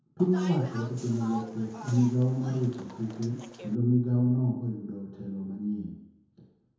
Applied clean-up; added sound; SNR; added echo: none; Bus; 16 dB; reverberation time 1.0 s.